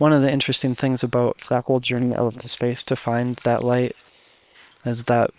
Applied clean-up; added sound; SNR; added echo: neural separator model SepFormer WHAM!.